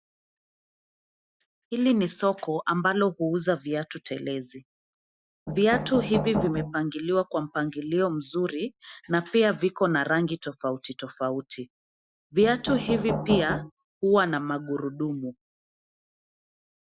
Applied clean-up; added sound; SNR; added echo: classical method Wiener filter.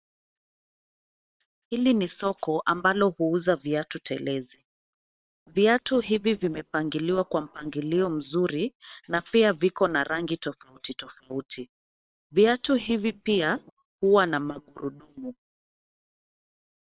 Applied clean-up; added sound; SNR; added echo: neural separator model SepFormer WHAM!.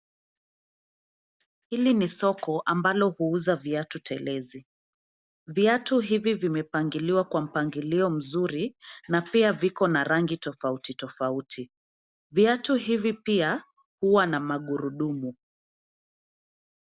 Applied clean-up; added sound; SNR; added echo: none; none; none; none.